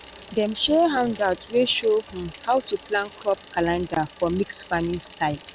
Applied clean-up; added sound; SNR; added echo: none; Bicycle; 4 dB; none.